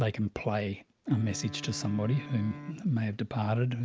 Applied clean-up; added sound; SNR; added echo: none; Wind instrument, woodwind instrument; 15 dB; none.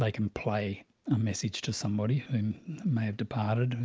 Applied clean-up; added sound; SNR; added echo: none; none; none; none.